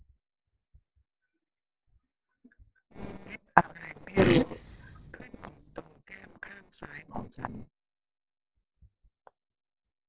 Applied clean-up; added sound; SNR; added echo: neural separator model SepFormer DNS4.